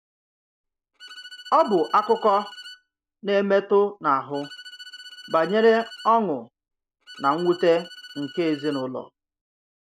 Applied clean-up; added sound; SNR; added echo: none; Bowed string instrument; 19 dB; none.